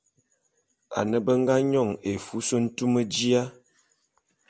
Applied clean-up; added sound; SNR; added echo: none; none; none; none.